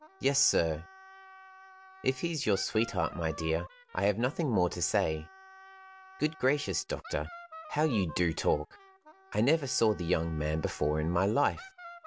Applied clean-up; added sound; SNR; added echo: none; Wind instrument, woodwind instrument; 19 dB; none.